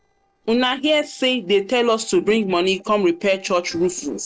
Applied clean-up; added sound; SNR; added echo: neural separator model SepFormer DNS4.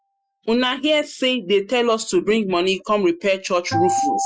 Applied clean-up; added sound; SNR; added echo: classical method Wiener filter.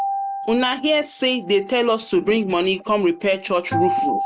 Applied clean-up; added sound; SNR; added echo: none; Acoustic guitar; 7 dB; none.